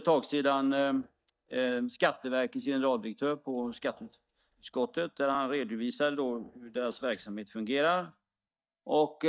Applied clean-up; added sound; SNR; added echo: neural mask model DeepFilterNet 3.